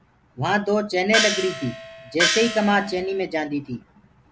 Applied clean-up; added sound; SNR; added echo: none; Gong; 2 dB; none.